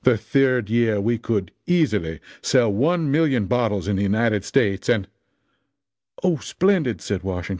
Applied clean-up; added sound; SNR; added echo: none; none; none; none.